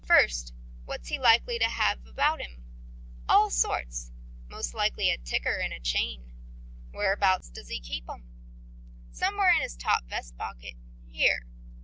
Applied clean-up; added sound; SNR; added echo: none; none; none; none.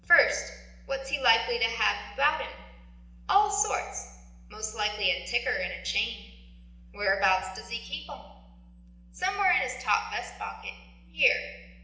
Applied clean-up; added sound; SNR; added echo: none; none; none; reverberation time 0.8 s.